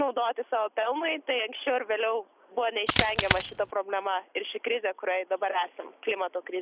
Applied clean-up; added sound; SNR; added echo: none; Coin (dropping); -4 dB; none.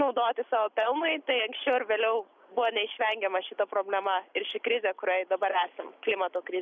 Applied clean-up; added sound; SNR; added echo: none; none; none; none.